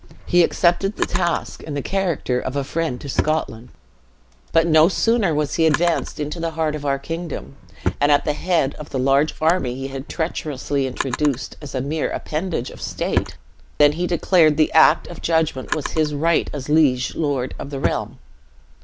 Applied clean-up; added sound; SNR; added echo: none; Drawer open or close; 12 dB; none.